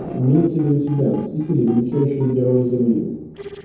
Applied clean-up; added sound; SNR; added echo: neural separator model SepFormer DNS4.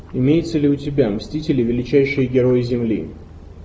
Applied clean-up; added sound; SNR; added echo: none; none; none; none.